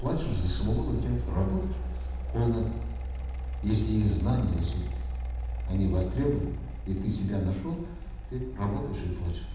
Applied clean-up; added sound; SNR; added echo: none; Mechanical fan; 3 dB; reverberation time 1.1 s.